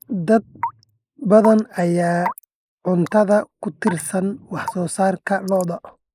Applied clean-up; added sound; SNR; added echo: neural mask model Resemble Enhance denoiser.